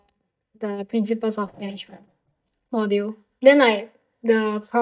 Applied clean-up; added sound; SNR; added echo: neural mask model DeepFilterNet 3.